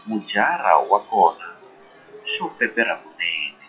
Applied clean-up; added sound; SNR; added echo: classical method WPE with log-MMSE.